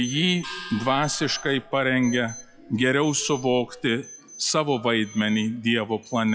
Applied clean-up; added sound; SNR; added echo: classical method log-MMSE.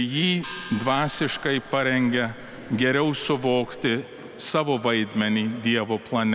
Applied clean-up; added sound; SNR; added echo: none; Alarm + Gong; 18 dB; none.